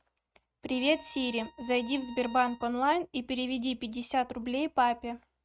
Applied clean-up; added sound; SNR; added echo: neural mask model RNNoise.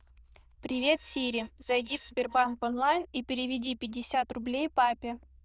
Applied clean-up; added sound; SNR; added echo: neural diffusion model UNIVERSE++.